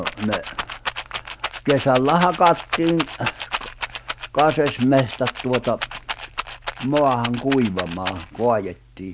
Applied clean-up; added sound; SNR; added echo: none; Rattle; 8 dB; none.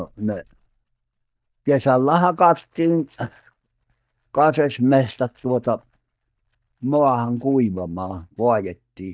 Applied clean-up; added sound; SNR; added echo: neural mask model DeepFilterNet 3.